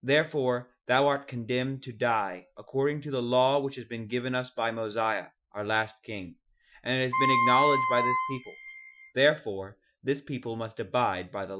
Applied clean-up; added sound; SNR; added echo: classical method Wiener filter.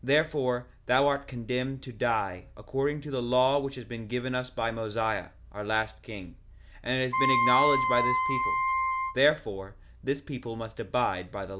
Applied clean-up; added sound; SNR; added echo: none; Wind instrument, woodwind instrument; -3 dB; none.